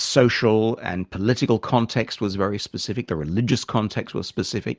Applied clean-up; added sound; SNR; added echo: none; none; none; none.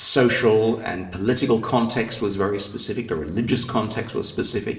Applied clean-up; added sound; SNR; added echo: none; none; none; reverberation time 0.8 s.